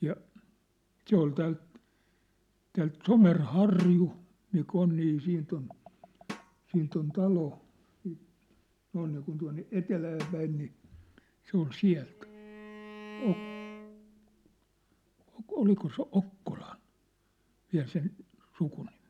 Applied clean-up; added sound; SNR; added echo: none; Drum + Bowed string instrument; 17 dB; none.